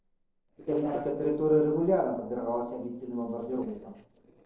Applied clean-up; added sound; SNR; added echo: neural separator model SepFormer DNS4.